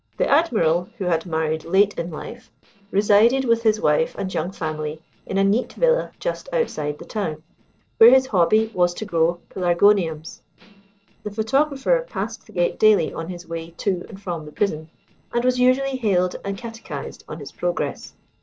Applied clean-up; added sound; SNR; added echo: neural separator model SepFormer DNS4.